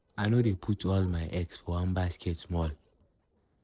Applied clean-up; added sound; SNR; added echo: neural separator model SepFormer DNS4.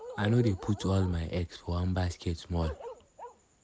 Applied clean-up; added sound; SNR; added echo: none; Bark; 15 dB; none.